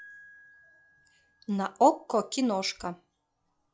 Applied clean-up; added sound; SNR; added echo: classical method log-MMSE.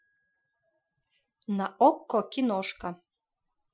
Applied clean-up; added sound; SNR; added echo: classical method Wiener filter.